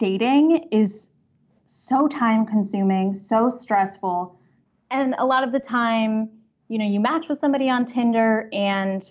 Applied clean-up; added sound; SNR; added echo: none; none; none; none.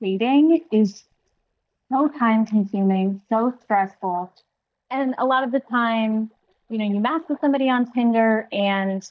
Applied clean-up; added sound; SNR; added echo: neural mask model DeepFilterNet 3.